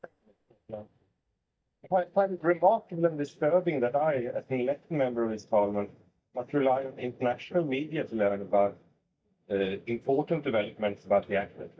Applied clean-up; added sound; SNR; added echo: neural mask model DeepFilterNet 3.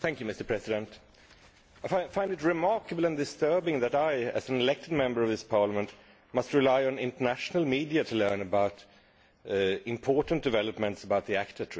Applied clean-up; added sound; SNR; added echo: none; none; none; none.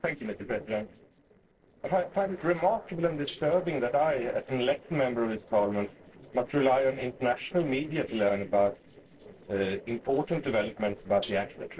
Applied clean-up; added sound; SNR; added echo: neural separator model SepFormer DNS4.